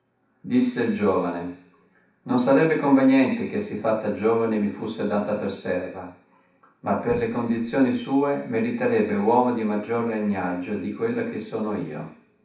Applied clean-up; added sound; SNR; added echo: none; none; none; reverberation time 0.7 s.